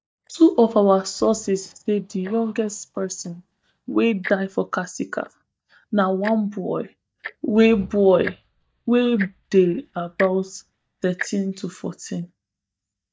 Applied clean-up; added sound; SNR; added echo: neural mask model DeepFilterNet 3.